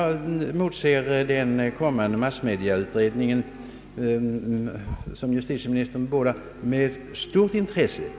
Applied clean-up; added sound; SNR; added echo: none; Livestock, farm animals, working animals; 20 dB; none.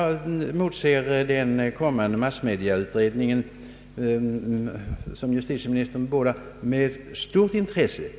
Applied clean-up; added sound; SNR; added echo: none; none; none; none.